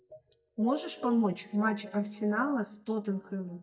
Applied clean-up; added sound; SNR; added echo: neural mask model DeepFilterNet 3.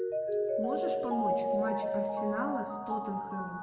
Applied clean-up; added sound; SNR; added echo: none; Mallet percussion; -5 dB; reverberation time 1.9 s.